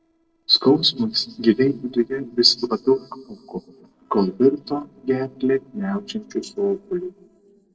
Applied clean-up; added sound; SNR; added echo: neural separator model SepFormer DNS4.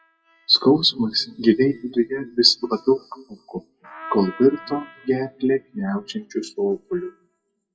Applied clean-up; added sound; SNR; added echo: classical method WPE with log-MMSE.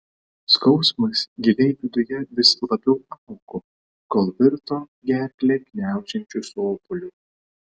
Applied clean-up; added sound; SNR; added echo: none; none; none; none.